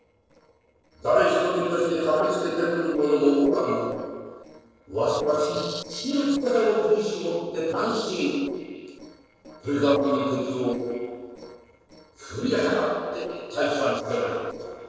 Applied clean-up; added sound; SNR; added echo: neural separator model SepFormer DNS4.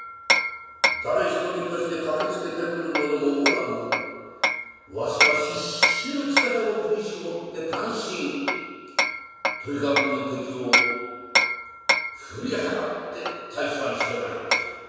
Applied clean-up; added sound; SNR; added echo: none; Hammer; -1 dB; reverberation time 1.9 s.